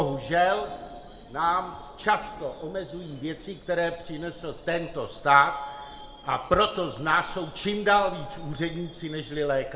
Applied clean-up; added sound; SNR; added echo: none; Screech / Subway, metro, underground; 17 dB; reverberation time 0.7 s.